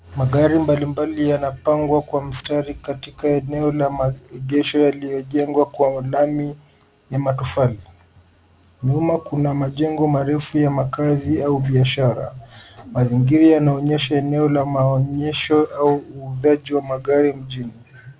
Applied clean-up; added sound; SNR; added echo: none; none; none; none.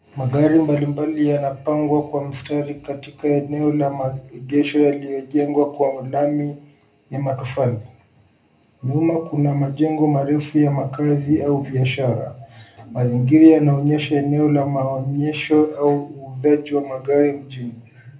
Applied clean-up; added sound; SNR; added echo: none; none; none; reverberation time 0.3 s.